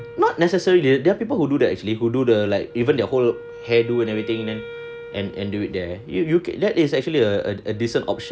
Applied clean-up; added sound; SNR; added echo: none; Wind instrument, woodwind instrument; 19 dB; none.